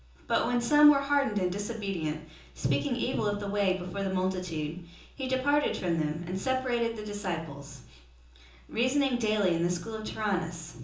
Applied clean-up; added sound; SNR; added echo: none; none; none; reverberation time 0.6 s.